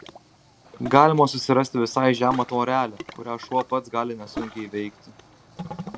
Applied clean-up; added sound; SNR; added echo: none; Ocean; 17 dB; none.